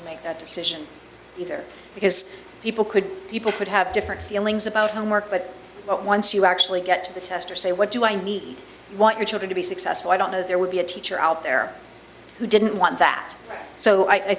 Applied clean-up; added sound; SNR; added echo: none; none; none; none.